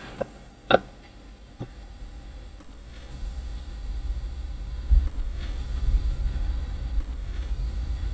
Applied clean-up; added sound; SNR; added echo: neural mask model DeepFilterNet 3.